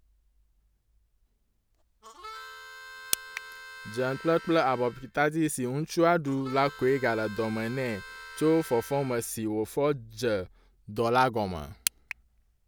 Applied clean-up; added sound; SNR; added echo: none; Harmonica; 16 dB; none.